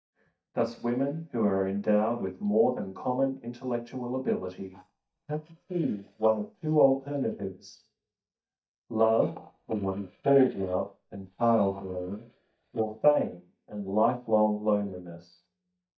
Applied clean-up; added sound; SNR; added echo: neural mask model DeepFilterNet 3.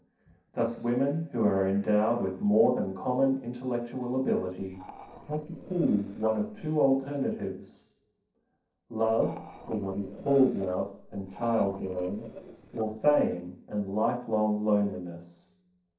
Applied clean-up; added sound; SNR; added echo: neural separator model SepFormer DNS4.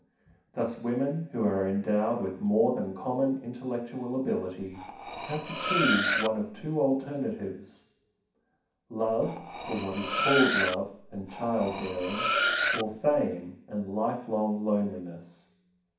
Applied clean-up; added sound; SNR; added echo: none; Cutlery, silverware; 0 dB; reverberation time 0.6 s.